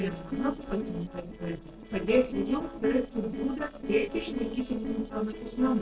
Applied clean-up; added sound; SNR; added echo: neural separator model SepFormer DNS4.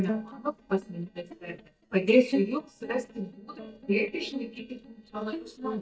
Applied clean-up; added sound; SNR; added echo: neural mask model DeepFilterNet 3.